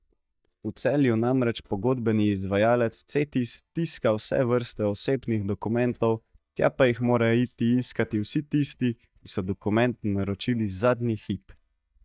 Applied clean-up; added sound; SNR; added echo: neural mask model DeepFilterNet 3.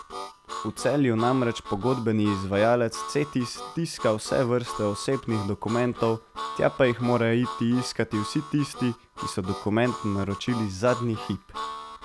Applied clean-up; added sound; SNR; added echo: none; Harmonica; 12 dB; none.